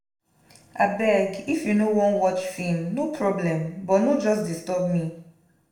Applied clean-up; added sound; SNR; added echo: none; none; none; reverberation time 0.6 s.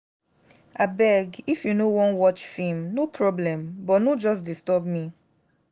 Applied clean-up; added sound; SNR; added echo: none; none; none; none.